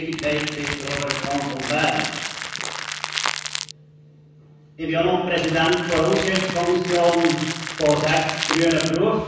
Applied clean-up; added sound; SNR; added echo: none; Crackle; 6 dB; reverberation time 1.0 s.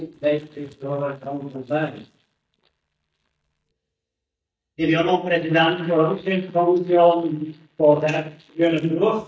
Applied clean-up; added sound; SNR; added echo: neural mask model DeepFilterNet 3.